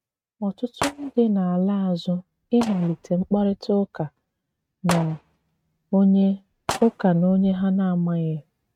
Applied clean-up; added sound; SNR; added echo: neural mask model RNNoise.